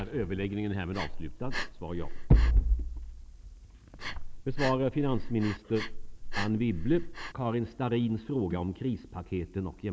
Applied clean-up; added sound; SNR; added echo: none; Breathing; 4 dB; none.